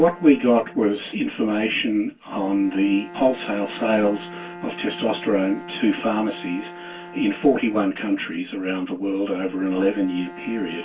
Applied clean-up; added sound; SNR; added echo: none; Bowed string instrument; 17 dB; reverberation time 0.1 s.